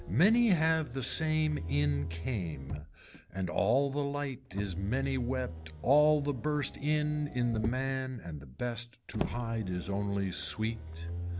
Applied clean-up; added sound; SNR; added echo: none; Motor vehicle (road); 10 dB; none.